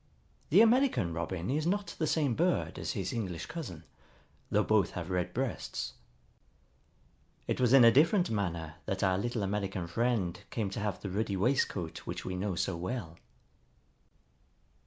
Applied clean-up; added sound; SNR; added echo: none; none; none; none.